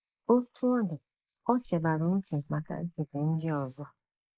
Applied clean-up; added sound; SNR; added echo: neural mask model Resemble Enhance denoiser.